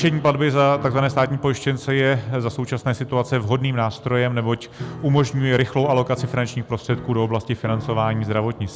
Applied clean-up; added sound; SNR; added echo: none; Piano; 15 dB; none.